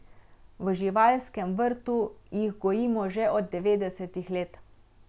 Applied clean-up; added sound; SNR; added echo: none; none; none; none.